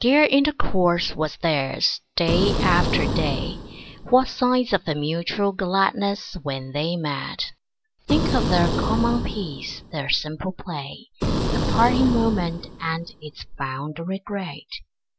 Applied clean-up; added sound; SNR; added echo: none; Boom; 2 dB; none.